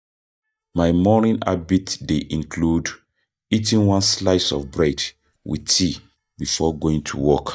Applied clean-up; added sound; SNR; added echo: neural mask model DeepFilterNet 3.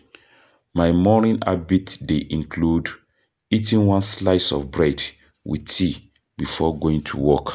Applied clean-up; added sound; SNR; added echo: none; none; none; none.